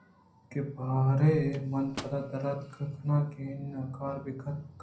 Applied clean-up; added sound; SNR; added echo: none; Microwave oven; 18 dB; reverberation time 0.5 s.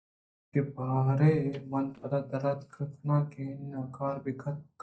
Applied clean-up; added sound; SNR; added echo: neural mask model DeepFilterNet 3.